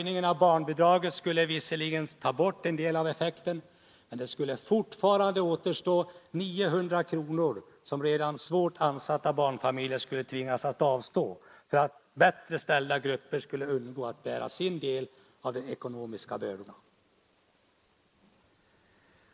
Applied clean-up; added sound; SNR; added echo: neural mask model Resemble Enhance denoiser.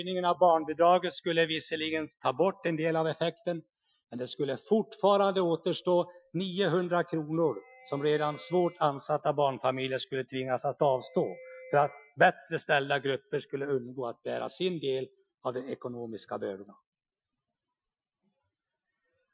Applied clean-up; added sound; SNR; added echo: classical method Wiener filter.